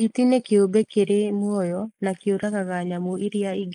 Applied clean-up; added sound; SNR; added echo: neural mask model Resemble Enhance denoiser.